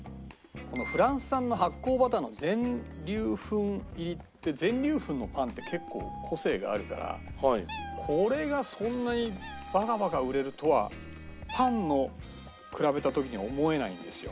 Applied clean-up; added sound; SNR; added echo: none; Meow; 13 dB; none.